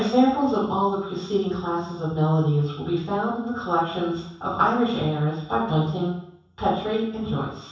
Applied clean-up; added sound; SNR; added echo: none; none; none; reverberation time 0.7 s.